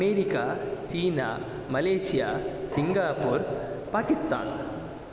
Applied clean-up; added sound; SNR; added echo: none; none; none; none.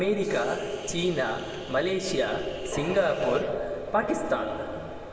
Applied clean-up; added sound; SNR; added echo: none; Hiss; 18 dB; reverberation time 0.8 s.